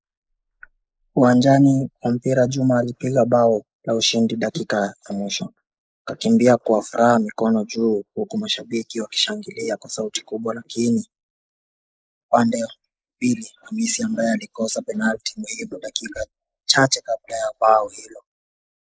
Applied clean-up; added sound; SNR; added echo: neural mask model Resemble Enhance denoiser.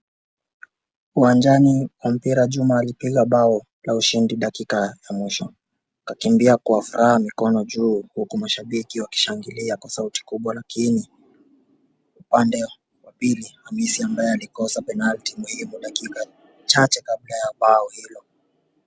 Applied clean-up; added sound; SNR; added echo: none; none; none; none.